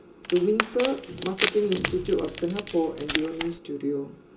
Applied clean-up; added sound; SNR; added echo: none; Wood; 4 dB; reverberation time 0.2 s.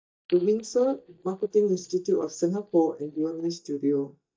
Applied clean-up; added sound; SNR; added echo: neural mask model DeepFilterNet 3.